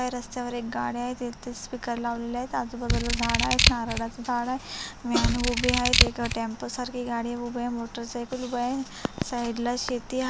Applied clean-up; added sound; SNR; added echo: none; Scissors; -5 dB; none.